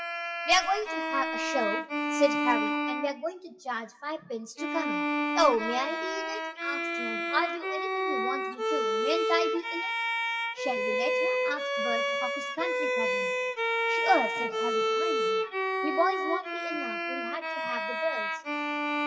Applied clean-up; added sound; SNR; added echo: classical method WPE with log-MMSE.